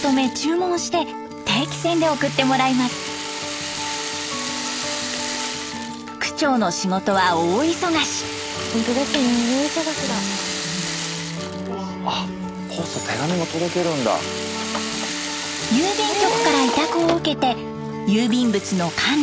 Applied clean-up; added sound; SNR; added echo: none; Rattle (instrument); 9 dB; none.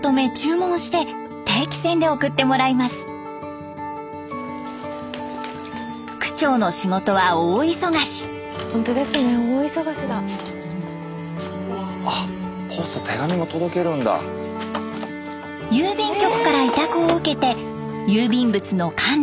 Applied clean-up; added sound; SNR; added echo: none; none; none; none.